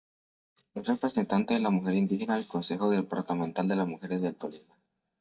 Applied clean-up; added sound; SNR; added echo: neural mask model DeepFilterNet 3.